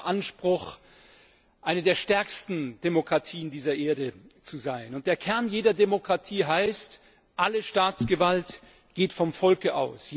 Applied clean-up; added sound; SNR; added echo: none; none; none; none.